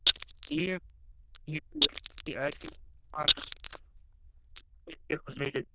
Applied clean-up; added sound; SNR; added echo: neural diffusion model UNIVERSE++.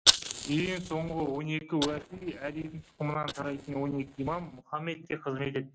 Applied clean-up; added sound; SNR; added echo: neural mask model RNNoise.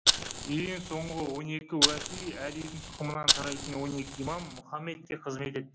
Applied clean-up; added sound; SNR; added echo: none; Fire; -4 dB; none.